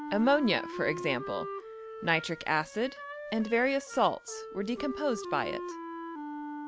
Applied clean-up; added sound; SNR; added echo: none; Wind instrument, woodwind instrument; 9 dB; none.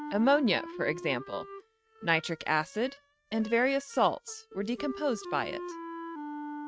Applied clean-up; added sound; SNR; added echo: neural mask model RNNoise.